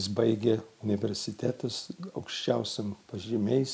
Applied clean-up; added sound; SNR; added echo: none; none; none; none.